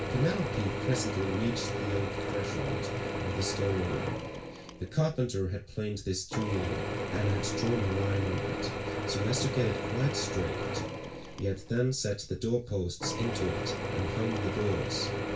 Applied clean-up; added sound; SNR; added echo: none; Drill / Mechanisms; 2 dB; reverberation time 0.2 s.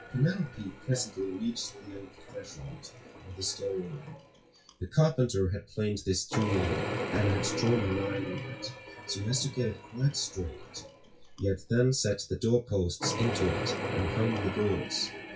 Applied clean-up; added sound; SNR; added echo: classical method WPE with log-MMSE.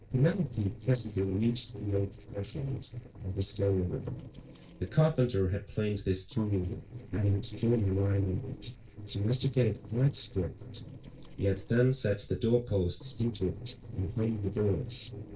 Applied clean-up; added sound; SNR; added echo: neural separator model SepFormer DNS4.